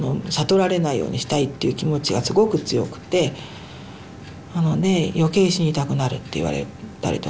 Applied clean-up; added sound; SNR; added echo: none; none; none; none.